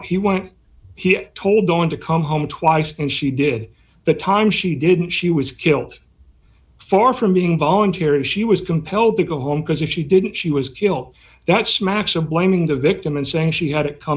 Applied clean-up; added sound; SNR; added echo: none; none; none; none.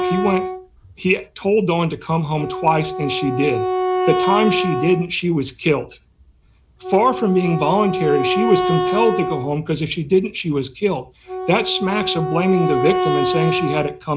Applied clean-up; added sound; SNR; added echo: none; Wind instrument, woodwind instrument; 3 dB; none.